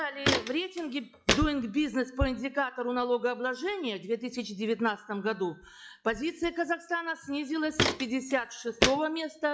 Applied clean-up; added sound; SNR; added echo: classical method log-MMSE.